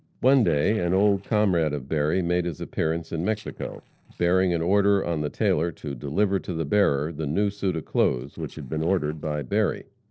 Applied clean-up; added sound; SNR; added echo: neural separator model SepFormer DNS4.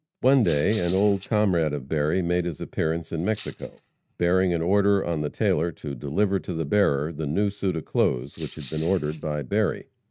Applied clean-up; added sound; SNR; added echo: neural mask model RNNoise.